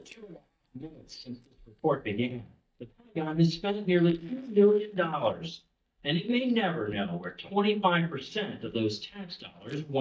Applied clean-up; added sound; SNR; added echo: neural mask model DeepFilterNet 3.